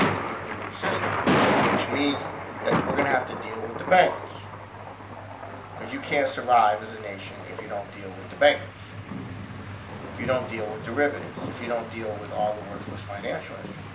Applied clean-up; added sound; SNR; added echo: none; Thunder; 2 dB; reverberation time 0.7 s.